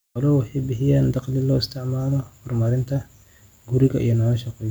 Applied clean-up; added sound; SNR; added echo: none; none; none; none.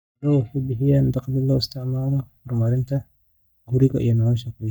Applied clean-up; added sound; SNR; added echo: neural mask model DeepFilterNet 3.